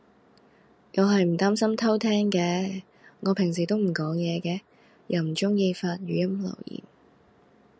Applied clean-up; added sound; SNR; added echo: none; none; none; none.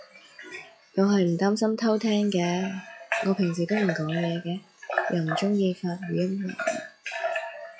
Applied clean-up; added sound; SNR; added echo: classical method log-MMSE.